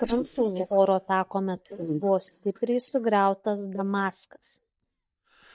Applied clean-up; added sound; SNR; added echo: neural mask model DeepFilterNet 3.